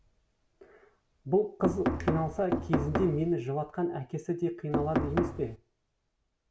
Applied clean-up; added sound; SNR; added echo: none; Knock; -1 dB; none.